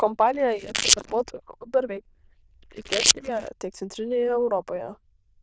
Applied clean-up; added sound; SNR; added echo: neural diffusion model UNIVERSE++.